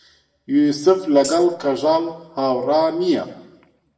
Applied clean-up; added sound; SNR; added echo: none; Tambourine; 14 dB; reverberation time 0.8 s.